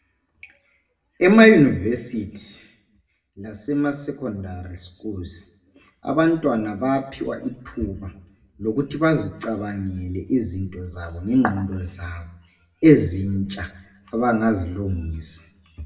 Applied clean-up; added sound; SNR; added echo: none; none; none; reverberation time 0.5 s.